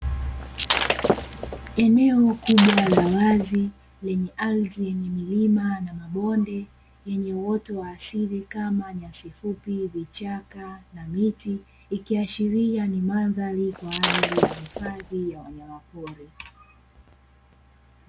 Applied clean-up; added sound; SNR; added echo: none; Shatter; -1 dB; none.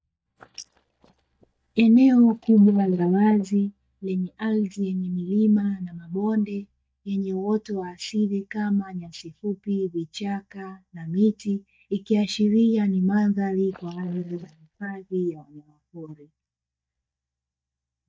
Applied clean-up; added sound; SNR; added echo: neural mask model DeepFilterNet 3.